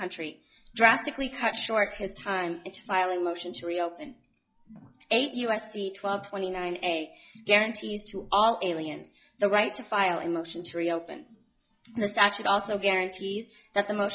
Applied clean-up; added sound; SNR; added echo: classical method log-MMSE.